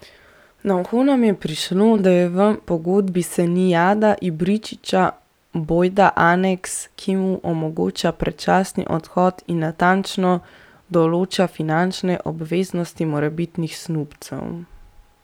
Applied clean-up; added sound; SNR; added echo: none; none; none; none.